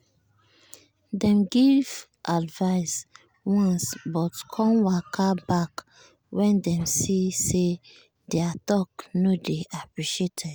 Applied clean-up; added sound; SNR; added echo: none; none; none; none.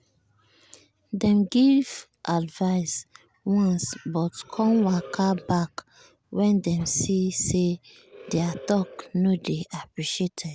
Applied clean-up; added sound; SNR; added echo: none; Animal; 18 dB; none.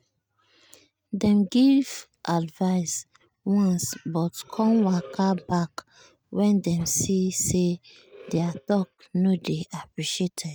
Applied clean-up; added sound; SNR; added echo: neural mask model RNNoise.